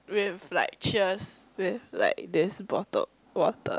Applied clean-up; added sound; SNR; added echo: none; none; none; none.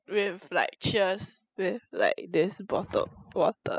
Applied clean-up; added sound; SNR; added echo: classical method spectral subtraction.